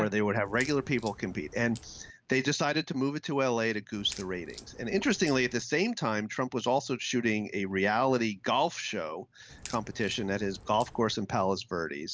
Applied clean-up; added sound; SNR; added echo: none; Crack; 18 dB; none.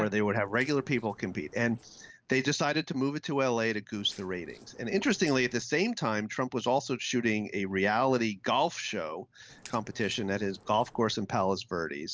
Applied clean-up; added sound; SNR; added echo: neural separator model SepFormer DNS4.